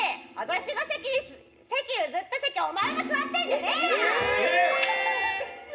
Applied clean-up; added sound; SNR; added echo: none; Piano; 18 dB; reverberation time 0.2 s.